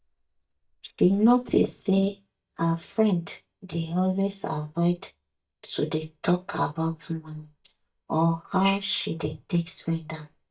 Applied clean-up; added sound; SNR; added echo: neural mask model DeepFilterNet 3.